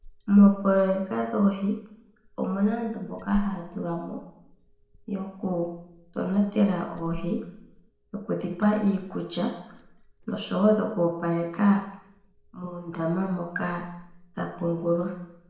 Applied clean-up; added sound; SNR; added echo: none; Liquid; 20 dB; reverberation time 0.7 s.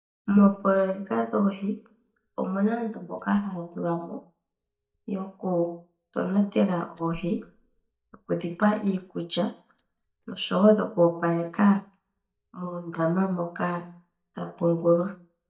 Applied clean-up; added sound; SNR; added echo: neural mask model DeepFilterNet 3.